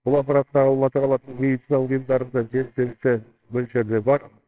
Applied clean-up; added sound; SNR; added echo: neural separator model SepFormer WHAMR!.